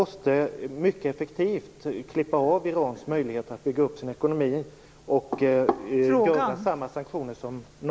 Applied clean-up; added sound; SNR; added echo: none; none; none; none.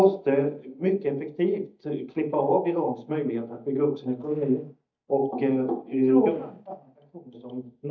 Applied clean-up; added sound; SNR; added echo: neural mask model DeepFilterNet 3.